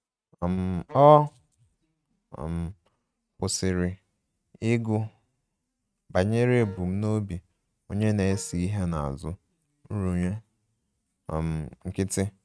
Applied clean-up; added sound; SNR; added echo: neural mask model RNNoise.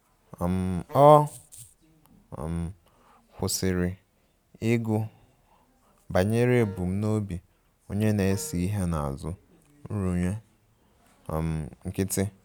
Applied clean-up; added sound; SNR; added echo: none; Wind instrument, woodwind instrument; 20 dB; none.